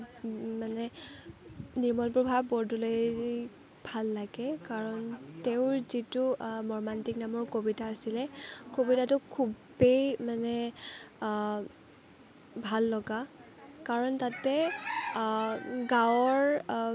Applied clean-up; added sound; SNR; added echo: none; none; none; none.